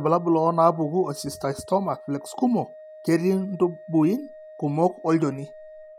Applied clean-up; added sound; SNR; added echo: none; Organ; 20 dB; none.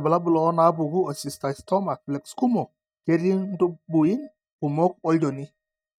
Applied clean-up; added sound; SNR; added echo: neural mask model RNNoise.